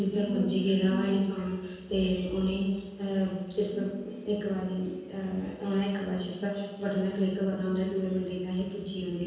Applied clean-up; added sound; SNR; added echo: none; none; none; reverberation time 1.2 s.